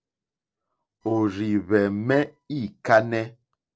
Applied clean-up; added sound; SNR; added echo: neural separator model SepFormer DNS4.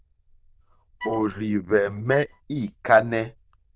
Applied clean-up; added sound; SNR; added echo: neural diffusion model UNIVERSE++.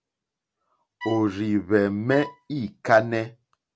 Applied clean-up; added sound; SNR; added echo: none; Bowed string instrument; 16 dB; none.